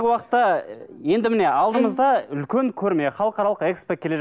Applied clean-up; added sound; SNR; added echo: none; Bowed string instrument; 7 dB; none.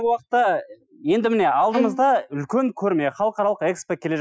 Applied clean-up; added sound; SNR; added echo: classical method Wiener filter.